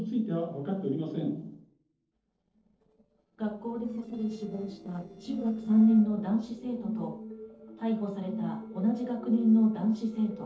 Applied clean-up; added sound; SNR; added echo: neural separator model SepFormer DNS4.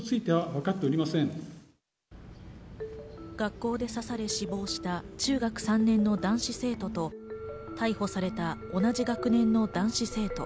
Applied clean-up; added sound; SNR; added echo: none; none; none; none.